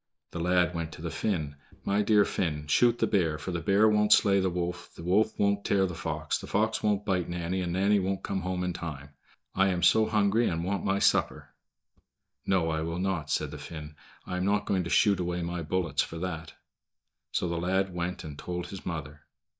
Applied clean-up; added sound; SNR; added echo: neural mask model DeepFilterNet 3.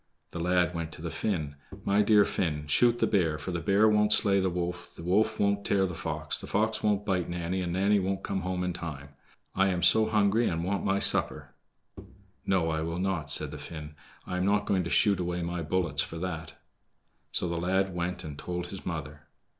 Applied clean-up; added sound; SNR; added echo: neural separator model SepFormer DNS4.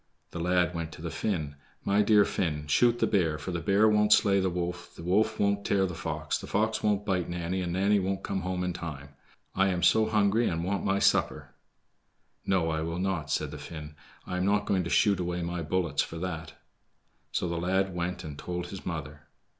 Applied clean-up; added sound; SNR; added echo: none; none; none; none.